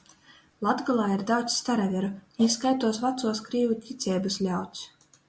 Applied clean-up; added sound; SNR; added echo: none; none; none; none.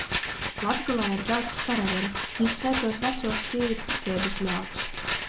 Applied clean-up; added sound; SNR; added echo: none; Rattle; 1 dB; none.